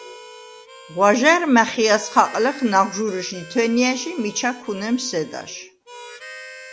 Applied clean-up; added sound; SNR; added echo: none; Harmonica; 19 dB; none.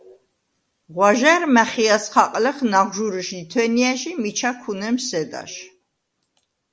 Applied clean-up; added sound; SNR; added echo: none; none; none; none.